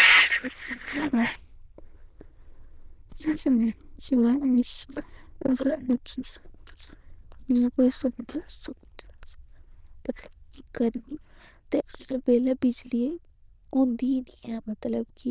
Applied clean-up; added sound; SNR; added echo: neural diffusion model UNIVERSE++.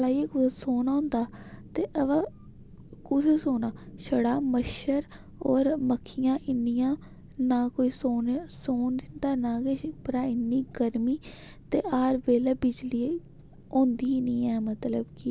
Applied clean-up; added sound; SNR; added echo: none; none; none; none.